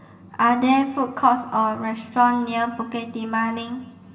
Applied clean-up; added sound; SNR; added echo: none; none; none; reverberation time 2.7 s.